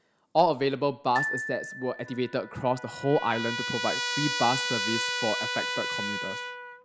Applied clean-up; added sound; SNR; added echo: none; Glockenspiel + Trumpet; 4 dB; none.